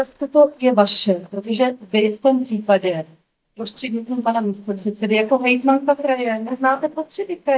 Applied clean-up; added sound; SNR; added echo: neural mask model DeepFilterNet 3.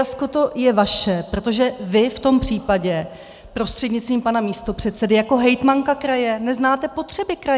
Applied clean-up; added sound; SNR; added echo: none; none; none; none.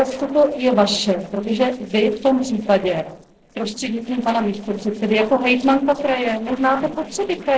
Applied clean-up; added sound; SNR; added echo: neural separator model SepFormer DNS4.